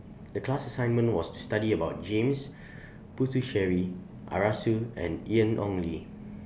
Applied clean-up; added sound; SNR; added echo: none; none; none; none.